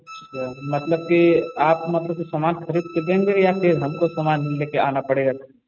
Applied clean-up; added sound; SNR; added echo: neural mask model RNNoise.